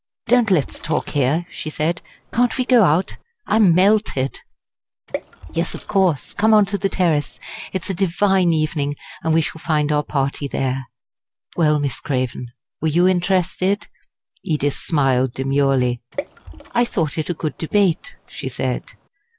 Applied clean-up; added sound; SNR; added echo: none; Water / Splash, splatter; 16 dB; none.